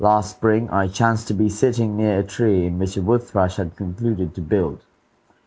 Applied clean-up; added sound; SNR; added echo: none; none; none; none.